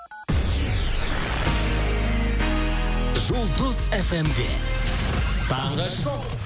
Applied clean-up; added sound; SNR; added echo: none; none; none; none.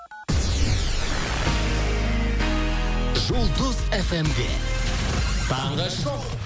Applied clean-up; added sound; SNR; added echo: none; Bird; 12 dB; none.